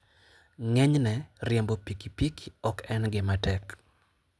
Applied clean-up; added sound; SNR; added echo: none; none; none; none.